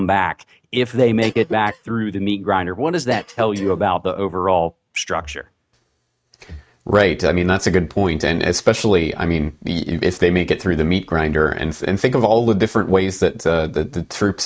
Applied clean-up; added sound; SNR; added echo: neural mask model RNNoise.